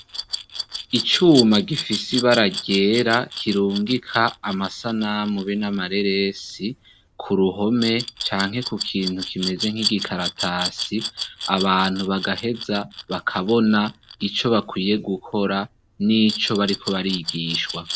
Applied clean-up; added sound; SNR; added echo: none; Glass; 10 dB; none.